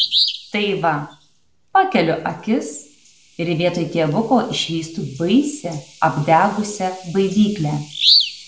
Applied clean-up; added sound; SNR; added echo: none; Bird vocalization, bird call, bird song; 6 dB; none.